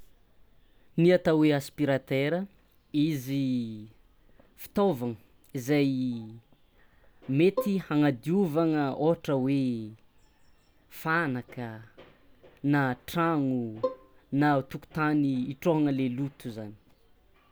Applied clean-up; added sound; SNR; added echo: none; Bowed string instrument; 7 dB; none.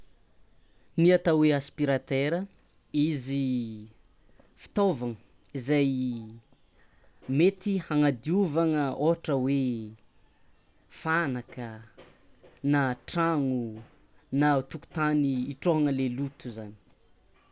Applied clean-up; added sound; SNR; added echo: none; none; none; none.